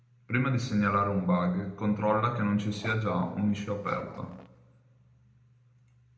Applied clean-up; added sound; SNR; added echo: none; Zipper (clothing); 18 dB; reverberation time 0.7 s.